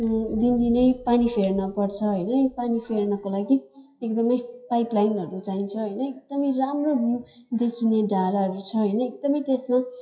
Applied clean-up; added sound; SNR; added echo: classical method WPE with log-MMSE.